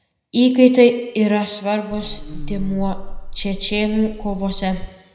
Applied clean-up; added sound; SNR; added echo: none; Buzz; 8 dB; reverberation time 0.7 s.